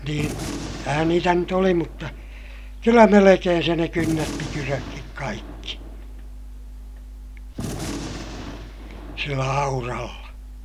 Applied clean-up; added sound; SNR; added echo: none; Gunshot, gunfire; 13 dB; none.